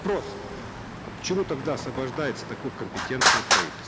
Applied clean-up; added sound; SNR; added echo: none; Traffic noise, roadway noise; -3 dB; none.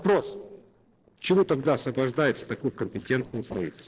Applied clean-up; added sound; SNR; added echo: neural separator model SepFormer DNS4.